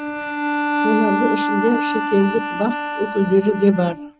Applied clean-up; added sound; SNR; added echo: neural mask model RNNoise.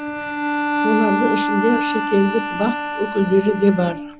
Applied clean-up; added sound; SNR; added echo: none; Bowed string instrument; 3 dB; none.